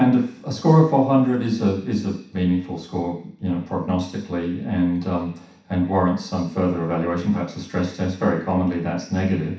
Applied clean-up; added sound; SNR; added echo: none; none; none; reverberation time 0.7 s.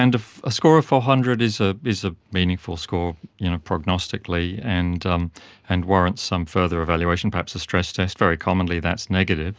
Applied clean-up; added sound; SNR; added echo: none; none; none; none.